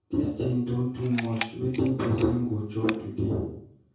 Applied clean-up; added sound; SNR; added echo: none; Camera; 14 dB; reverberation time 0.6 s.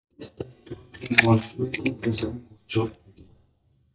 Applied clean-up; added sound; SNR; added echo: neural mask model DeepFilterNet 3.